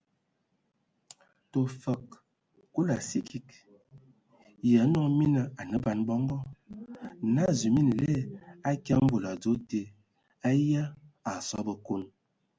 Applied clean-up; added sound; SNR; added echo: none; none; none; none.